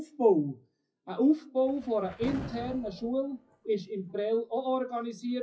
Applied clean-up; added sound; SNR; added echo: classical method WPE with log-MMSE.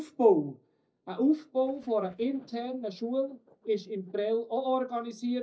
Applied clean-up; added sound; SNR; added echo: neural mask model DeepFilterNet 3.